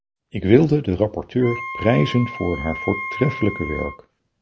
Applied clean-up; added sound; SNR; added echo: none; Wind instrument, woodwind instrument; 11 dB; none.